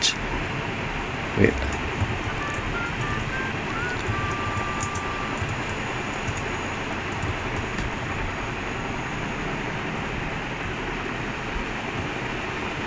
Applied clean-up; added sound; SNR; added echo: none; Harmonica; 7 dB; none.